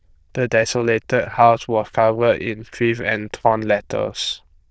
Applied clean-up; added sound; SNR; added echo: neural diffusion model UNIVERSE++.